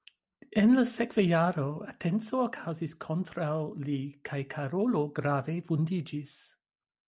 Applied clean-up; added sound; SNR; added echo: none; none; none; none.